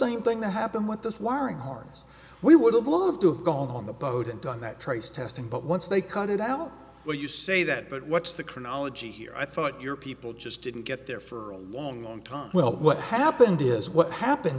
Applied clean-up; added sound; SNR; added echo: none; none; none; none.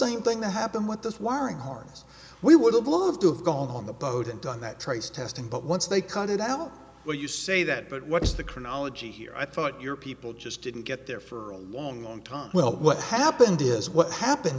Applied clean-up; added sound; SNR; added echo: none; Knock; 10 dB; none.